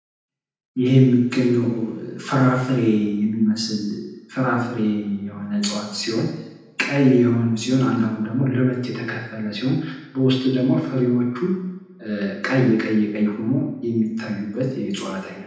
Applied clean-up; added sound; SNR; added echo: none; none; none; reverberation time 0.9 s.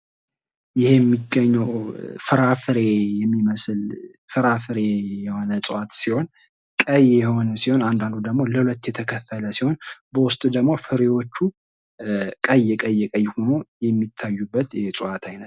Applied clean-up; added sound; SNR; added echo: none; none; none; none.